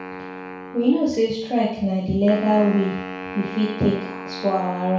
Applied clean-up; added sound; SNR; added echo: none; Wind instrument, woodwind instrument; 12 dB; reverberation time 0.6 s.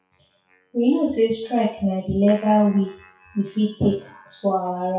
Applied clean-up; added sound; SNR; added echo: classical method WPE with log-MMSE.